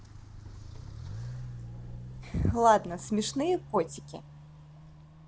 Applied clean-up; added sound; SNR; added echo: none; Walk, footsteps; 12 dB; none.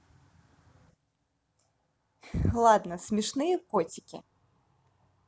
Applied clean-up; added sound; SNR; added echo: none; none; none; none.